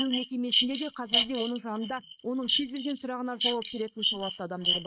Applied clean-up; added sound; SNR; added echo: neural mask model Resemble Enhance denoiser.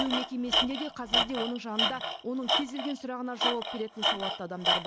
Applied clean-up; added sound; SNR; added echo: none; Tools; -4 dB; none.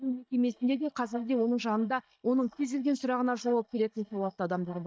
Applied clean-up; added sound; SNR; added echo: neural mask model DeepFilterNet 3.